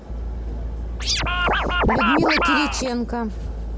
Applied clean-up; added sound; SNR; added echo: none; Scratching (performance technique); -4 dB; none.